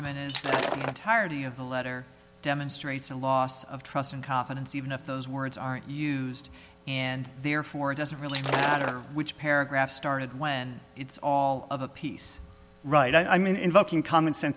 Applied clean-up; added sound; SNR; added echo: none; Shatter; 4 dB; none.